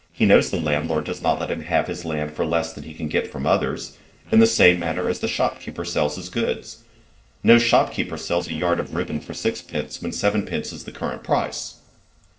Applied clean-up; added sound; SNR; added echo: neural separator model SepFormer DNS4.